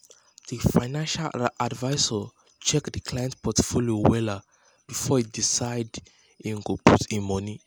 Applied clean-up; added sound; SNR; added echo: none; none; none; none.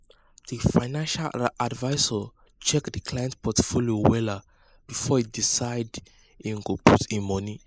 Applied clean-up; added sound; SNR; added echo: neural mask model Resemble Enhance denoiser.